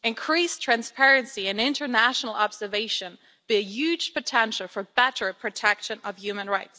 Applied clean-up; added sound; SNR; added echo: none; none; none; none.